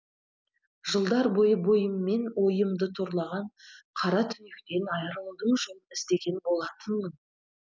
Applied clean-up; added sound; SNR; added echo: none; none; none; none.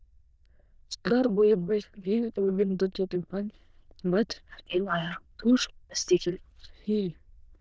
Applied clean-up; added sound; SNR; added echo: neural diffusion model UNIVERSE++.